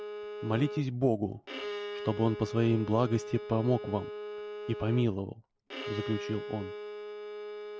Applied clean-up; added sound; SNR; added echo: none; Bowed string instrument; 8 dB; none.